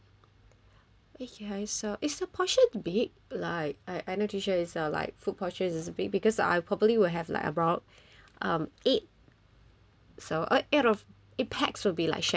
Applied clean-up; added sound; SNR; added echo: none; none; none; none.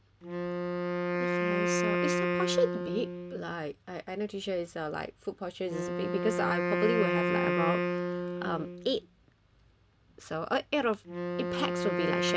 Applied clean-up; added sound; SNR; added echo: none; Wind instrument, woodwind instrument; -2 dB; none.